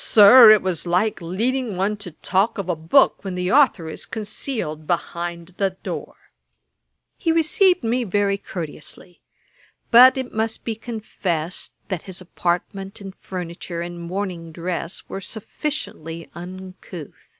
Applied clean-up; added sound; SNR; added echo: none; none; none; none.